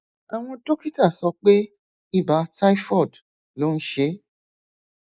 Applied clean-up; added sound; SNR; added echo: neural mask model Resemble Enhance denoiser.